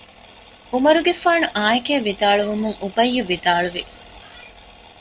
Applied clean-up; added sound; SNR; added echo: none; none; none; none.